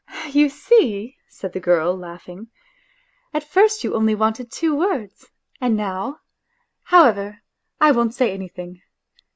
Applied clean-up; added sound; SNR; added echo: none; none; none; none.